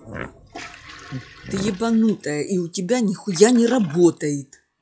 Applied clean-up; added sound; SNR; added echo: classical method log-MMSE.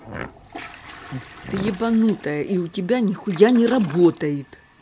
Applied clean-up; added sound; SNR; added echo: none; Toilet flush + Fart; 16 dB; none.